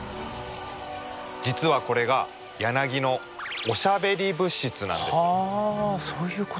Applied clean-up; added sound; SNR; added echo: none; none; none; none.